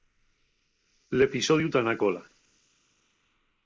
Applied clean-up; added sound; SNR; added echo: neural mask model Resemble Enhance denoiser.